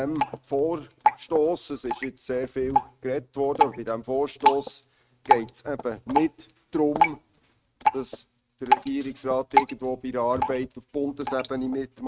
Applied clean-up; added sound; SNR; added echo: neural mask model RNNoise.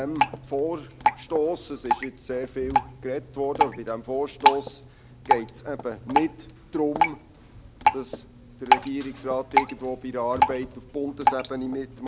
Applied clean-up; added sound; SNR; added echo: none; Drip; -3 dB; none.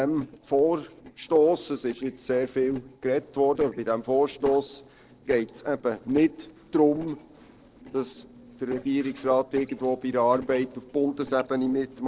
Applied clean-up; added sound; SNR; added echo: neural separator model SepFormer DNS4.